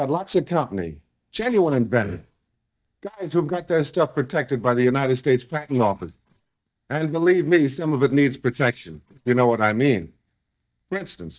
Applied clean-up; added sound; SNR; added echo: neural mask model DeepFilterNet 3.